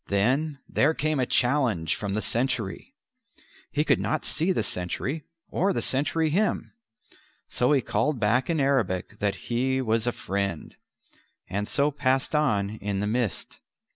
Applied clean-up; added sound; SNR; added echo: none; none; none; none.